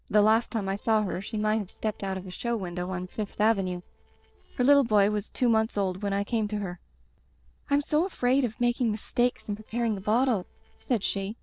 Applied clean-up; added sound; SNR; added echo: neural separator model SepFormer DNS4.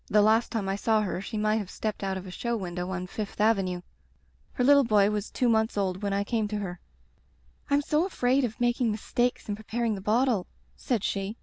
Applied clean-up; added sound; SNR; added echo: none; none; none; none.